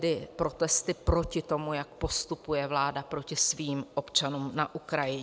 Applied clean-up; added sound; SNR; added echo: none; none; none; none.